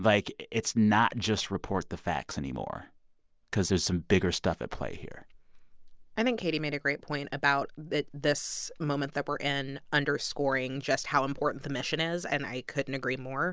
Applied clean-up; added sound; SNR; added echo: none; none; none; none.